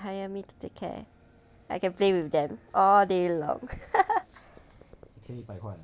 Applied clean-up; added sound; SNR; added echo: none; none; none; none.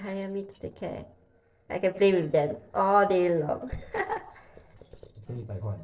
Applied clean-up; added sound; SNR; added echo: neural separator model SepFormer DNS4.